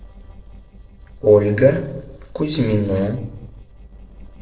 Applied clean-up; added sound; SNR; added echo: neural separator model SepFormer DNS4.